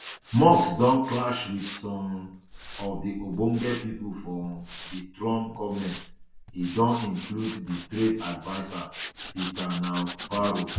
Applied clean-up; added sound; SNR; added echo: none; Tools; 15 dB; reverberation time 0.3 s.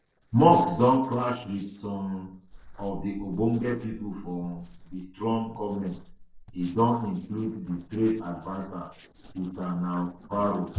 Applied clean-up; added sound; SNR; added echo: neural separator model SepFormer DNS4.